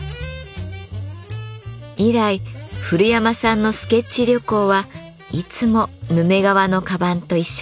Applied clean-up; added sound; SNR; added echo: none; none; none; none.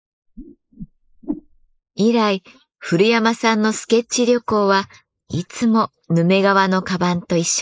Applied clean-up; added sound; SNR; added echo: neural mask model Resemble Enhance denoiser.